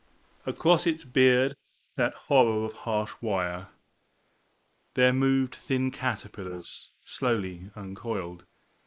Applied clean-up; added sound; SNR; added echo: neural mask model Resemble Enhance denoiser.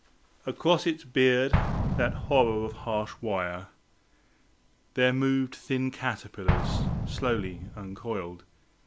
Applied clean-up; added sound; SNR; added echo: none; Explosion; 4 dB; none.